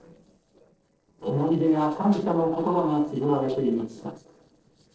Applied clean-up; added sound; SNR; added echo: neural separator model SepFormer DNS4.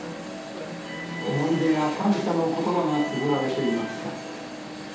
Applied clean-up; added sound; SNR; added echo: none; Alarm; 9 dB; reverberation time 0.7 s.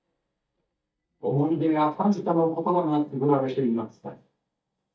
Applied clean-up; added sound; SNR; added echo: neural mask model DeepFilterNet 3.